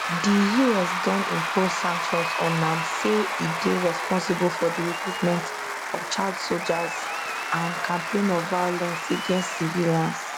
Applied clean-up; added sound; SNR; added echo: none; Applause / Crowd / Cheering; 3 dB; none.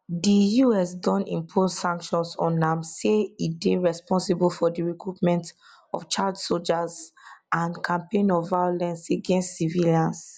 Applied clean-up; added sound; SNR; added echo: none; none; none; none.